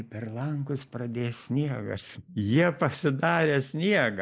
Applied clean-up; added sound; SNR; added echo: neural mask model Resemble Enhance denoiser.